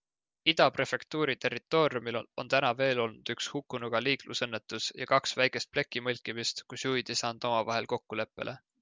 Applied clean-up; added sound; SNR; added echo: none; none; none; none.